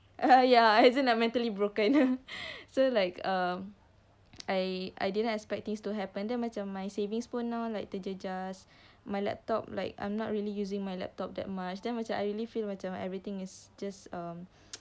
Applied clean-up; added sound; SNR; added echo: none; none; none; none.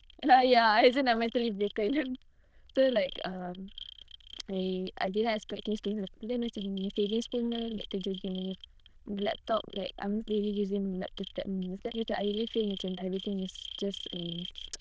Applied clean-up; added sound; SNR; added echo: neural diffusion model UNIVERSE++.